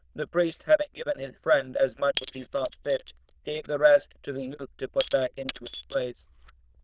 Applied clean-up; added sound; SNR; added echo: neural diffusion model UNIVERSE++.